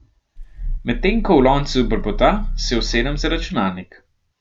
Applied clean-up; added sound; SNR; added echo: none; Growling; 4 dB; none.